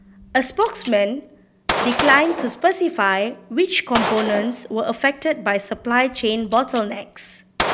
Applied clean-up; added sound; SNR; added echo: none; Gunshot, gunfire; 8 dB; none.